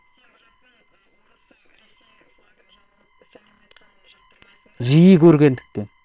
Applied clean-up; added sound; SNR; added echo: neural separator model SepFormer WHAM!.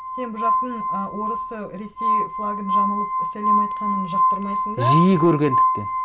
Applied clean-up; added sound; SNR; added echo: none; Glass; -3 dB; none.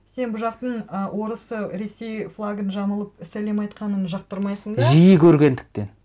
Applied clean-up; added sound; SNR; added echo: none; none; none; none.